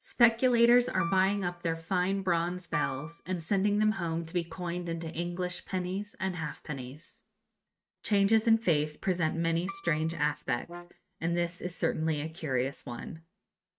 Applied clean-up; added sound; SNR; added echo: neural mask model RNNoise.